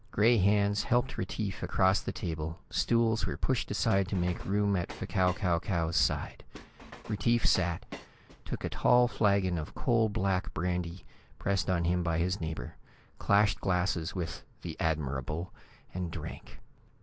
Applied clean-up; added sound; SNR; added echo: none; Train; 18 dB; none.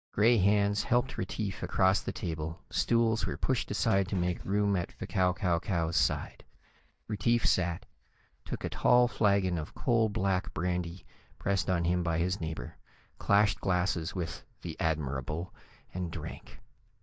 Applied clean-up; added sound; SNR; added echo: neural mask model DeepFilterNet 3.